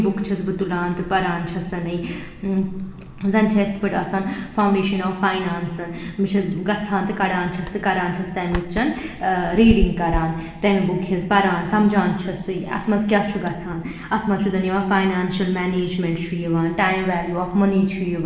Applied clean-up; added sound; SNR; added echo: none; Chewing, mastication; 14 dB; reverberation time 1.4 s.